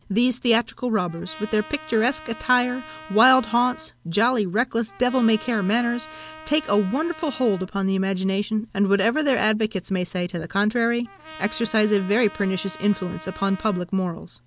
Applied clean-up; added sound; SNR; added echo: none; Trumpet; 19 dB; none.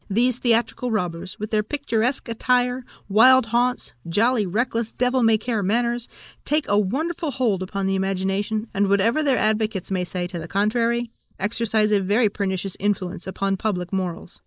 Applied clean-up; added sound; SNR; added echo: neural mask model Resemble Enhance denoiser.